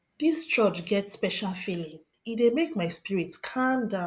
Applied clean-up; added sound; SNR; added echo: none; none; none; none.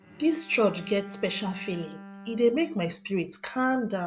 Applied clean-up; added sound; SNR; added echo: none; Bowed string instrument; 18 dB; none.